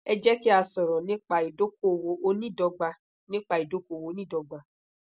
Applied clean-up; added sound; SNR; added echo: none; none; none; none.